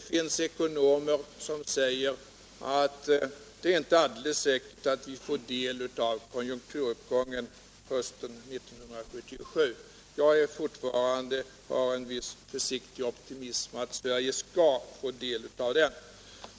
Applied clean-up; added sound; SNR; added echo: none; none; none; none.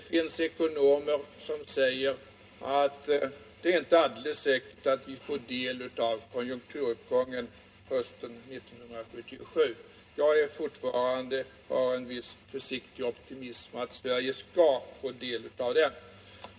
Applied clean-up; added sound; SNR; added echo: none; none; none; reverberation time 0.2 s.